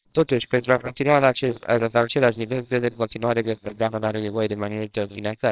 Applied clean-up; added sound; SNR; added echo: neural separator model SepFormer WHAMR!.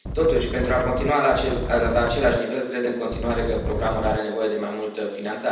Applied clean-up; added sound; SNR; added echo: none; Wind; 5 dB; reverberation time 0.9 s.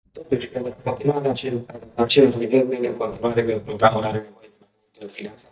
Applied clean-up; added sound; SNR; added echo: neural mask model DeepFilterNet 3.